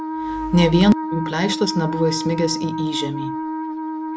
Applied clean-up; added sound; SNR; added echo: none; Wind instrument, woodwind instrument; 5 dB; none.